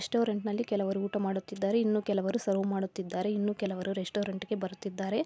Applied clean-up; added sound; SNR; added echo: none; none; none; none.